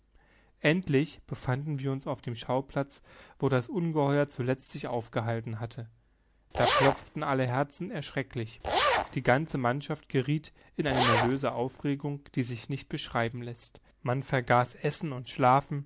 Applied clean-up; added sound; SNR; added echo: none; Zipper (clothing); 0 dB; none.